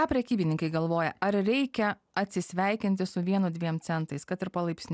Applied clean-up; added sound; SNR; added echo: none; none; none; none.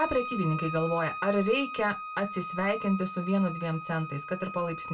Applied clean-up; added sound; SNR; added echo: none; Bowed string instrument; 8 dB; reverberation time 0.1 s.